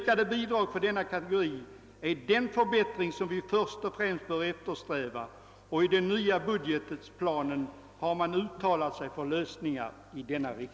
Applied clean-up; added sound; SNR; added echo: none; none; none; none.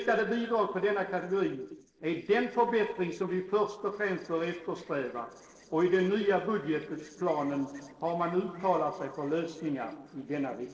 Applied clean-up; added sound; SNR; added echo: neural separator model SepFormer DNS4.